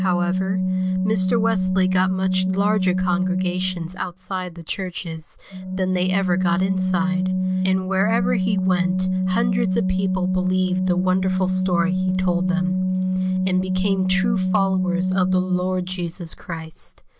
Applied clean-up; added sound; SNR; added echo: none; Organ; -4 dB; none.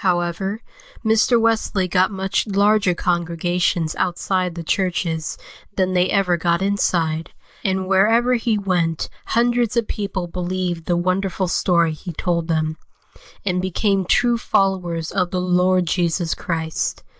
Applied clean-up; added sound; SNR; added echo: neural mask model Resemble Enhance denoiser.